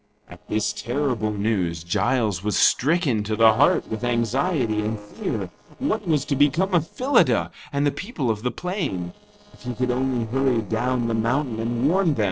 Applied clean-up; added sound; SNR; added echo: neural separator model SepFormer DNS4.